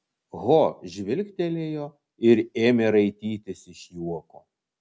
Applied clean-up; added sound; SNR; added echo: none; none; none; none.